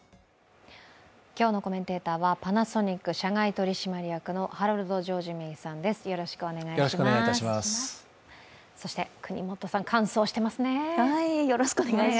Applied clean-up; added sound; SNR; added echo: none; none; none; none.